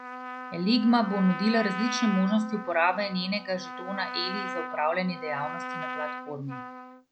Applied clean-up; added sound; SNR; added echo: none; Trumpet; 9 dB; none.